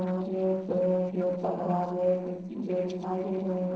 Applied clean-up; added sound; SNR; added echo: neural separator model SepFormer DNS4.